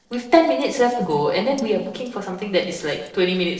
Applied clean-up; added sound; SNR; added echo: neural separator model SepFormer DNS4.